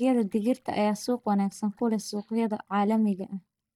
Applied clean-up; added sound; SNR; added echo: neural mask model DeepFilterNet 3.